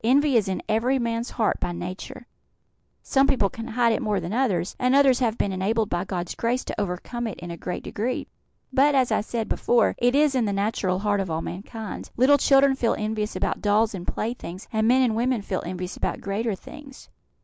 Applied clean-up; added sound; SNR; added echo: none; none; none; none.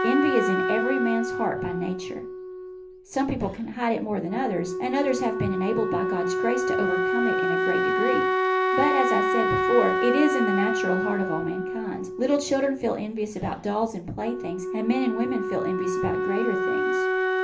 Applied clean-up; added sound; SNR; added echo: none; Wind instrument, woodwind instrument; -1 dB; reverberation time 0.3 s.